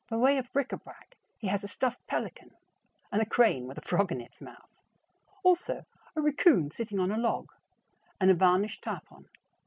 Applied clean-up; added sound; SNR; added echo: none; none; none; none.